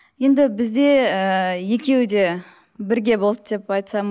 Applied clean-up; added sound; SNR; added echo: none; none; none; none.